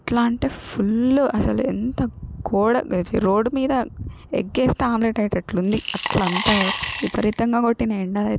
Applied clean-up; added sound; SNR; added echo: none; Coin (dropping) / Glass; 0 dB; none.